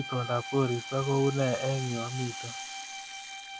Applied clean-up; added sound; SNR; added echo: none; Bowed string instrument + Rattle (instrument); 9 dB; none.